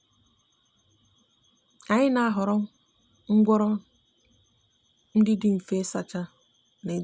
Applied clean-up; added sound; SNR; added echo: none; none; none; none.